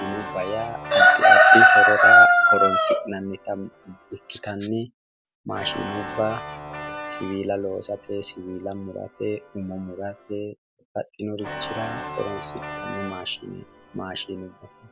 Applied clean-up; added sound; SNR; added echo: none; Organ; 16 dB; none.